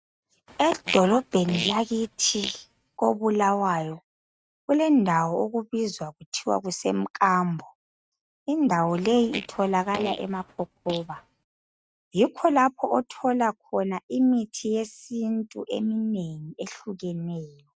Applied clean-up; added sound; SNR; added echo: neural mask model RNNoise.